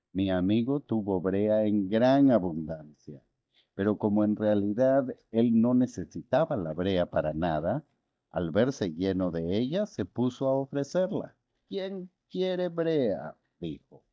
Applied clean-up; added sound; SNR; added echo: neural mask model DeepFilterNet 3.